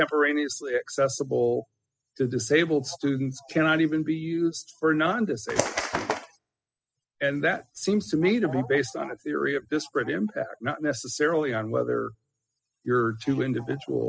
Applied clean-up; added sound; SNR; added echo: classical method spectral subtraction.